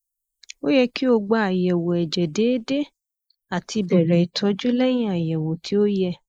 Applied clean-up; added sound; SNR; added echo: neural mask model Resemble Enhance denoiser.